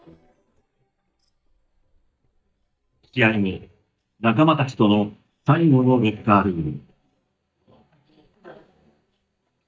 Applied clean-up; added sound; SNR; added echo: neural mask model DeepFilterNet 3.